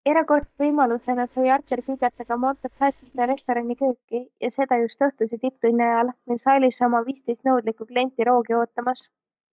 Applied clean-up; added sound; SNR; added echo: neural mask model DeepFilterNet 3.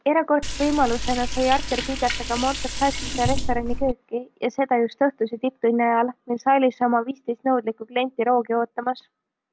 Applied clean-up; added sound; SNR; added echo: none; Liquid; 3 dB; none.